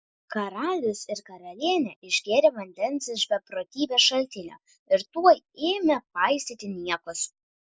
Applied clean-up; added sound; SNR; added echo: neural mask model Resemble Enhance denoiser.